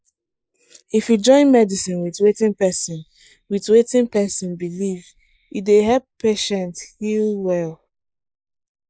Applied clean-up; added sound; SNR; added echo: neural mask model Resemble Enhance denoiser.